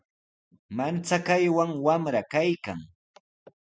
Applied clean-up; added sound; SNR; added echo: none; none; none; none.